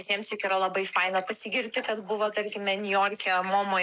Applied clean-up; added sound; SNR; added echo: neural mask model Resemble Enhance denoiser.